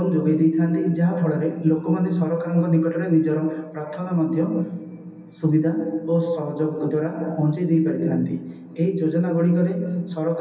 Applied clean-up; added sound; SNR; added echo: none; none; none; reverberation time 0.3 s.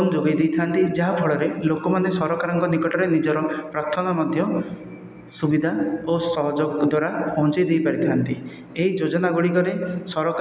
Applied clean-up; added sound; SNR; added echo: none; none; none; none.